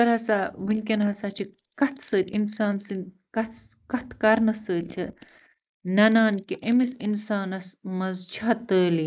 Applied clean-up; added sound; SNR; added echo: neural mask model Resemble Enhance denoiser.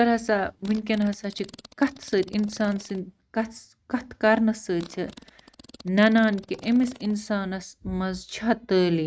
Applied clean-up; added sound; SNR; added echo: neural mask model RNNoise.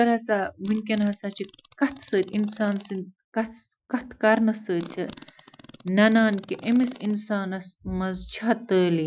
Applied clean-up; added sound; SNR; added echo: classical method Wiener filter.